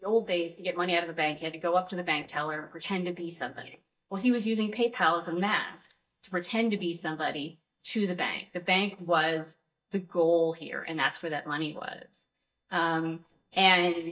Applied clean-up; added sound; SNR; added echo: neural mask model DeepFilterNet 3.